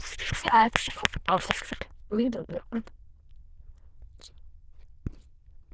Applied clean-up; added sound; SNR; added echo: neural diffusion model UNIVERSE++.